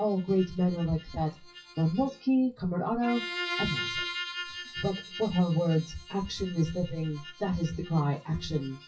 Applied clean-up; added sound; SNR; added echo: classical method WPE with log-MMSE.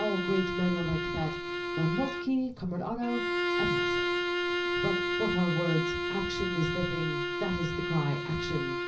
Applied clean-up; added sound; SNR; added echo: none; Bowed string instrument; 0 dB; reverberation time 0.5 s.